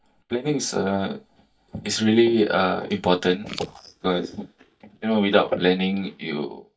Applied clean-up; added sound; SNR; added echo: neural mask model DeepFilterNet 3.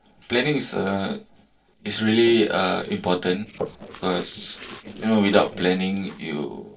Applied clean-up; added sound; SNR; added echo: neural separator model SepFormer DNS4.